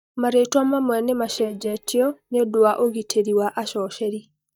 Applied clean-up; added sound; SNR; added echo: neural mask model DeepFilterNet 3.